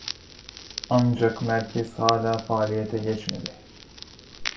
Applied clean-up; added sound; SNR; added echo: none; Crackle; 12 dB; reverberation time 0.3 s.